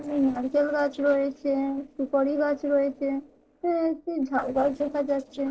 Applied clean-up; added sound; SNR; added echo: neural separator model SepFormer DNS4.